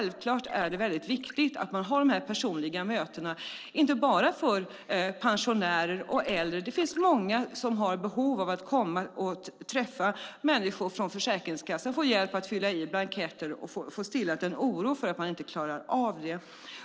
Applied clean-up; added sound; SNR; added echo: neural separator model SepFormer DNS4.